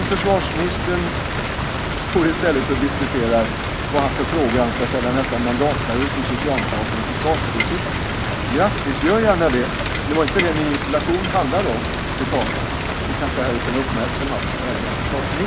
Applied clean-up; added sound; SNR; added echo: none; Rain; 0 dB; none.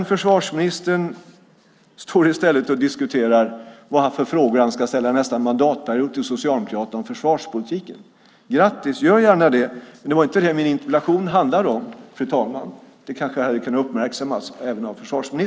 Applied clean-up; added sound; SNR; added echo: none; none; none; none.